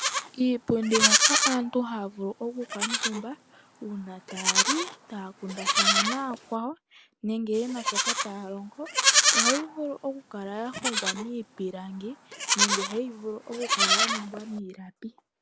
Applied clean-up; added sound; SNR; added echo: none; Livestock, farm animals, working animals; -4 dB; none.